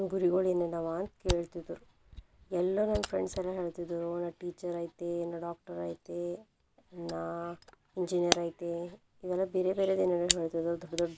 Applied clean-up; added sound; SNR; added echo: none; Camera; 8 dB; none.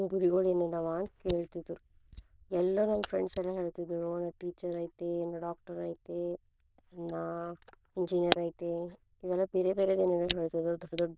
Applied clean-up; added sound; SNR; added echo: neural diffusion model UNIVERSE++.